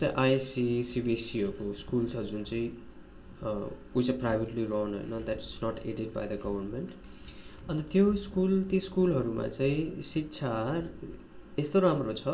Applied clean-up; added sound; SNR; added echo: none; none; none; reverberation time 0.3 s.